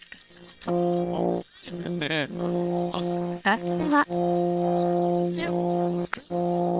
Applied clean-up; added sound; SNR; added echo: neural separator model SepFormer WHAM!.